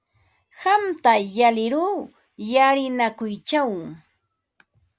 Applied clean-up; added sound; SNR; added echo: none; none; none; none.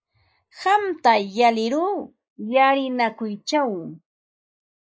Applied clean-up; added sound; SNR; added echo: neural mask model Resemble Enhance denoiser.